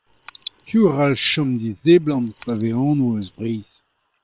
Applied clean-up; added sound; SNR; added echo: neural separator model SepFormer WHAM!.